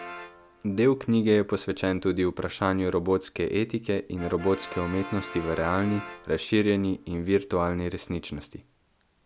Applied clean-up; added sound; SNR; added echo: none; Brass instrument; 18 dB; none.